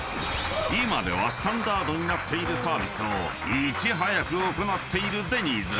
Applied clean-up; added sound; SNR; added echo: none; Applause; 7 dB; none.